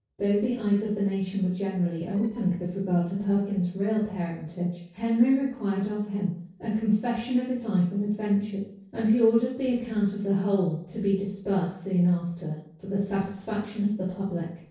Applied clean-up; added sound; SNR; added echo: neural separator model SepFormer DNS4.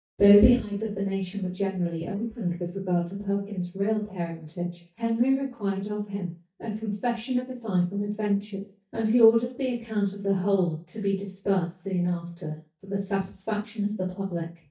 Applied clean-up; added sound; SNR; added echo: neural mask model DeepFilterNet 3.